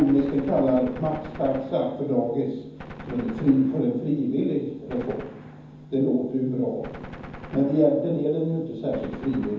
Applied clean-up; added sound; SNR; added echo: none; Gunshot, gunfire; 17 dB; reverberation time 0.9 s.